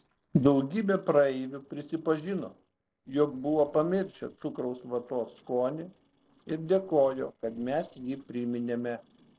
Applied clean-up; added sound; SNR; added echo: neural separator model SepFormer DNS4.